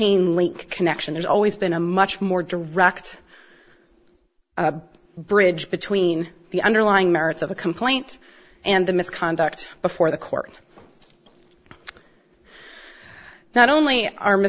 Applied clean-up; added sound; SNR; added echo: none; none; none; none.